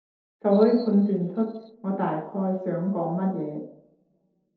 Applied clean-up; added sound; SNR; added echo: neural separator model SepFormer DNS4.